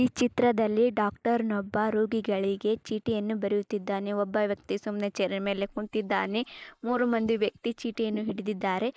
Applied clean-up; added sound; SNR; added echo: neural mask model Resemble Enhance denoiser.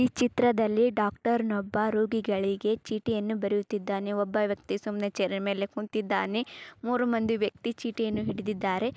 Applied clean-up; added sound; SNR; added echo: none; none; none; none.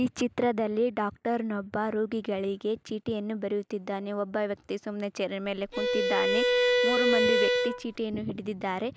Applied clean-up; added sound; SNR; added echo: none; Bowed string instrument; -5 dB; none.